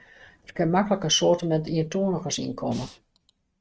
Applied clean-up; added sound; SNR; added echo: neural mask model RNNoise.